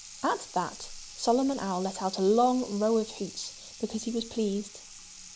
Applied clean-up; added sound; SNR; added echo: none; Sink (filling or washing) / Water tap, faucet; 16 dB; none.